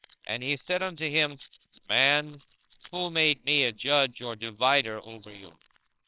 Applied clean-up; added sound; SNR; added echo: neural separator model SepFormer WHAMR!.